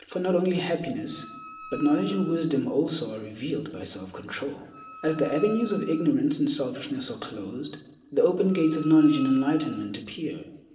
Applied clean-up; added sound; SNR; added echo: none; Wind instrument, woodwind instrument; 19 dB; reverberation time 0.8 s.